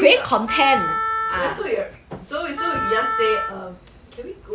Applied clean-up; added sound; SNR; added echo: none; Wind instrument, woodwind instrument; 4 dB; none.